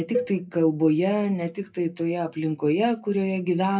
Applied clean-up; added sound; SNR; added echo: classical method WPE with log-MMSE.